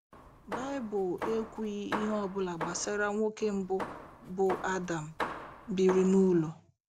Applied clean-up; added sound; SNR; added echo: none; Hammer; 10 dB; none.